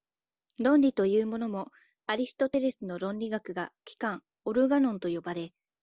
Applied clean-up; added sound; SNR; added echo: none; none; none; none.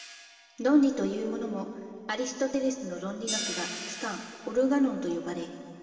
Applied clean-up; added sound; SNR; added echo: none; Hi-hat; 13 dB; reverberation time 2.4 s.